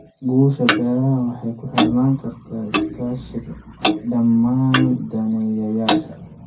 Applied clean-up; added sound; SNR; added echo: none; Clock; 5 dB; reverberation time 0.3 s.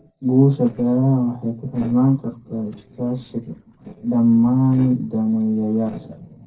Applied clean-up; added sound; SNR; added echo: neural separator model SepFormer DNS4.